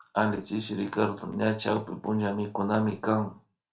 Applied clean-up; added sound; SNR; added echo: none; none; none; reverberation time 0.3 s.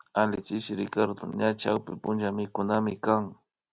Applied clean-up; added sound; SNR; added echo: none; none; none; none.